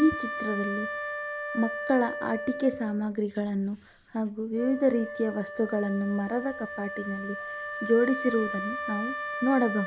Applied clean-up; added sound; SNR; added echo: none; Wind instrument, woodwind instrument; 7 dB; none.